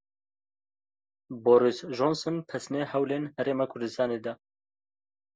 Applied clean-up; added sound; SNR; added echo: none; none; none; none.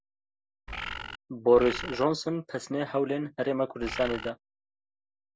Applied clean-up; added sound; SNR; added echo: none; Bird; 7 dB; none.